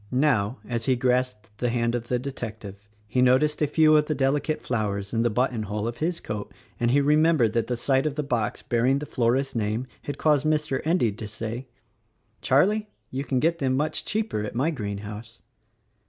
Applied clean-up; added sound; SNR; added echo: none; none; none; none.